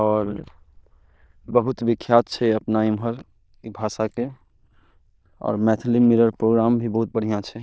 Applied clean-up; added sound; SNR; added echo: neural diffusion model UNIVERSE++.